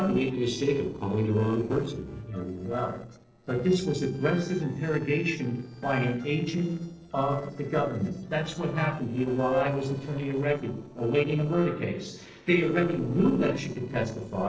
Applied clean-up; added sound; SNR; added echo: neural separator model SepFormer DNS4.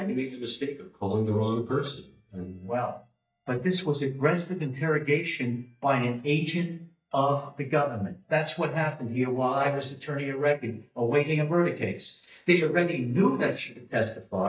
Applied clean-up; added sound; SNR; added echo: neural mask model DeepFilterNet 3.